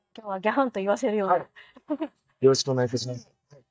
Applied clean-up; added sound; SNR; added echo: neural mask model DeepFilterNet 3.